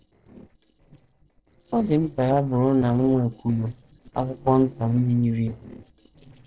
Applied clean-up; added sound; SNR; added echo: neural separator model SepFormer DNS4.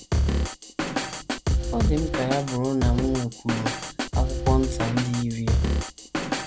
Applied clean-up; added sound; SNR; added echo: none; Drum kit; -3 dB; none.